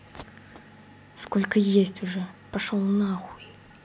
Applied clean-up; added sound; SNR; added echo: none; none; none; none.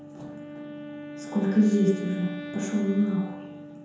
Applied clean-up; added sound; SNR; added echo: none; Wind instrument, woodwind instrument; 12 dB; reverberation time 0.9 s.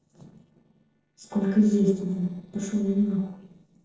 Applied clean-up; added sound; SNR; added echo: neural separator model SepFormer DNS4.